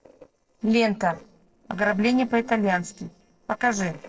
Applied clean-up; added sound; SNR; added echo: neural separator model SepFormer DNS4.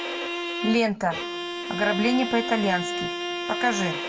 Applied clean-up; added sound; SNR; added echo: none; Bowed string instrument; 4 dB; reverberation time 1.3 s.